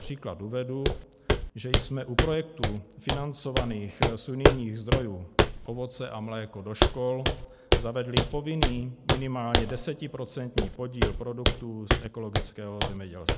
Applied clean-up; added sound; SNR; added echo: none; Walk, footsteps; -5 dB; none.